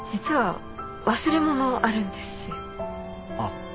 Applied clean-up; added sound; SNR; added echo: none; none; none; none.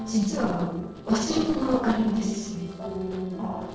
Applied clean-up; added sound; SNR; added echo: neural separator model SepFormer DNS4.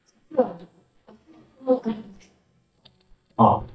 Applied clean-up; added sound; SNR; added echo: neural mask model DeepFilterNet 3.